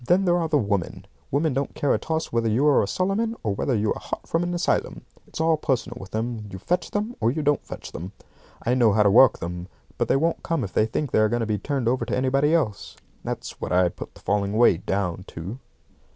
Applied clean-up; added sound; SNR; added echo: none; none; none; none.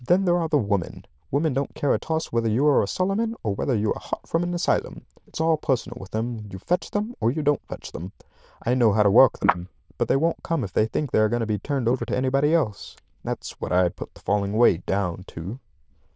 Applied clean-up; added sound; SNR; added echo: neural diffusion model UNIVERSE++.